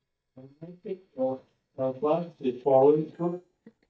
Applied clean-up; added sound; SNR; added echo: neural mask model DeepFilterNet 3.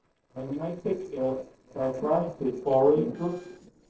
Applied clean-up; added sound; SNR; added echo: neural separator model SepFormer DNS4.